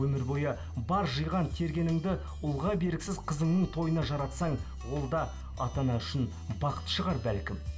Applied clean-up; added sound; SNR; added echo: none; none; none; reverberation time 0.5 s.